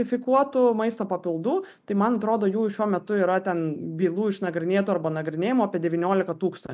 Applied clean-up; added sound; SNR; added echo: none; none; none; none.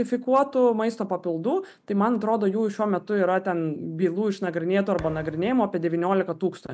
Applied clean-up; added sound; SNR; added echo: none; Thump, thud; 18 dB; none.